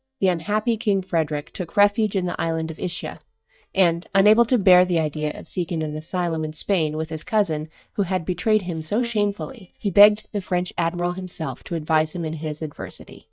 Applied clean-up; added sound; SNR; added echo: neural mask model DeepFilterNet 3.